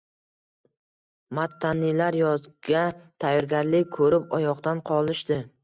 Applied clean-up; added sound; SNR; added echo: neural mask model RNNoise.